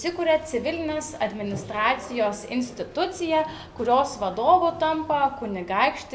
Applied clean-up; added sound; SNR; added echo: none; none; none; none.